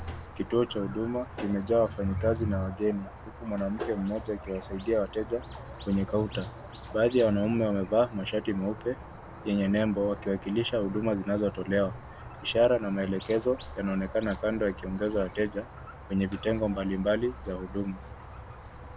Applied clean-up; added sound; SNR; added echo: none; Squeak; 14 dB; none.